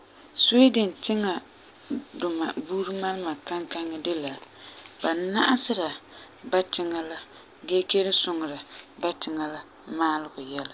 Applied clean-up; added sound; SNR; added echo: none; none; none; none.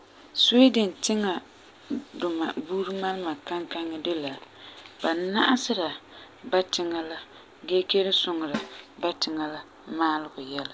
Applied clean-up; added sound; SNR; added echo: none; Snare drum; 12 dB; none.